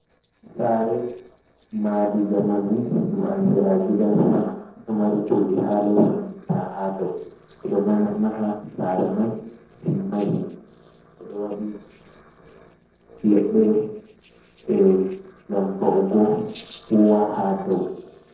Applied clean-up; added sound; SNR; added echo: neural separator model SepFormer DNS4.